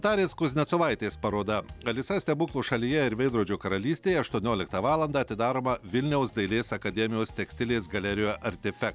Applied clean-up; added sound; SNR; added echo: none; none; none; none.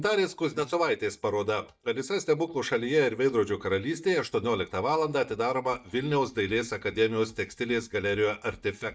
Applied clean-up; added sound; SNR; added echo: neural mask model DeepFilterNet 3.